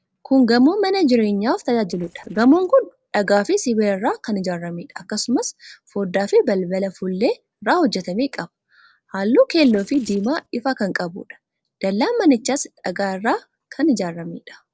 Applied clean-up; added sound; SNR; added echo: neural separator model SepFormer DNS4.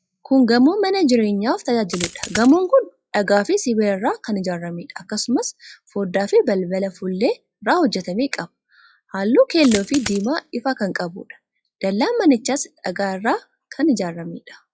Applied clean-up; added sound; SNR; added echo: classical method log-MMSE.